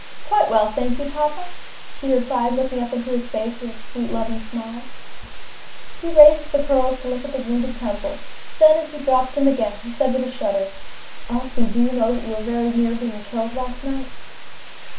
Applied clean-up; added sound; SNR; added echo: none; Water; 18 dB; reverberation time 0.3 s.